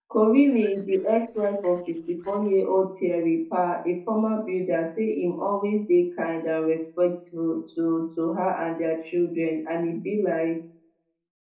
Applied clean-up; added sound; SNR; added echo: neural separator model SepFormer DNS4.